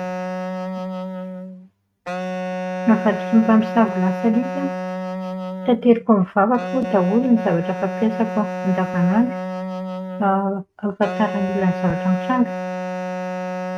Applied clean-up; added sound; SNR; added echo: neural mask model RNNoise.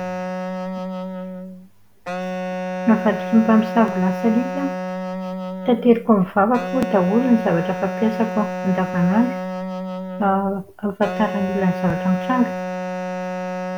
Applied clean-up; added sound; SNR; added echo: none; Wind instrument, woodwind instrument; 6 dB; none.